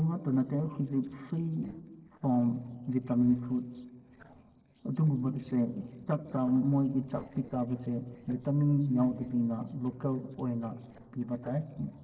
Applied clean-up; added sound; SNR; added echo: neural separator model SepFormer DNS4.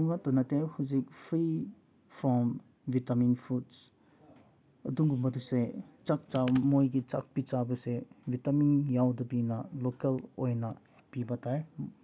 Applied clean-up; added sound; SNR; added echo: none; none; none; none.